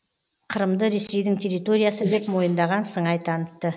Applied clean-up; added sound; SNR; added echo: neural mask model Resemble Enhance denoiser.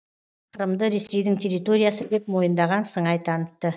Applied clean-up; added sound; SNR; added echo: neural mask model DeepFilterNet 3.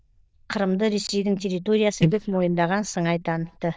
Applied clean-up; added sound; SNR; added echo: neural diffusion model UNIVERSE++.